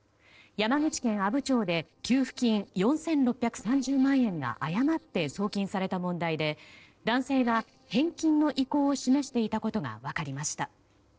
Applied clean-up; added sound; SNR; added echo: neural separator model SepFormer DNS4.